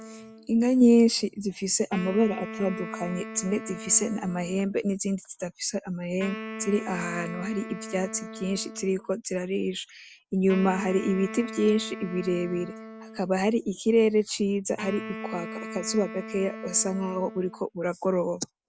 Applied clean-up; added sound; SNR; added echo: none; Wind instrument, woodwind instrument; 13 dB; none.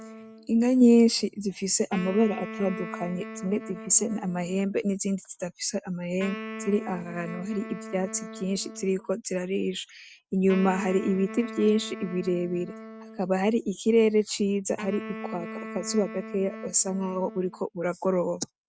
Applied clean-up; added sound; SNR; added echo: neural mask model RNNoise.